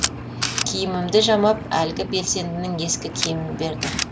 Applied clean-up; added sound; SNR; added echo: none; Engine + Camera; 6 dB; none.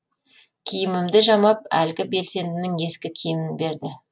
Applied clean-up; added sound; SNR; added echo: none; none; none; none.